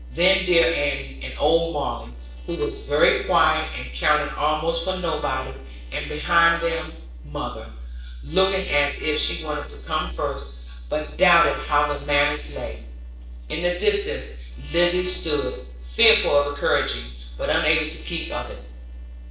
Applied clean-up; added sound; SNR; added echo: neural separator model SepFormer DNS4.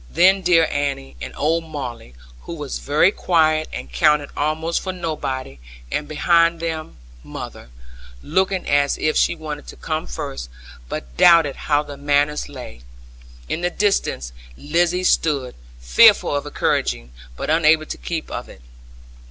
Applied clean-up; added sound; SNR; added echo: none; none; none; none.